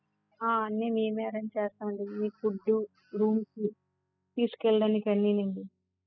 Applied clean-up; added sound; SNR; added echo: classical method spectral subtraction.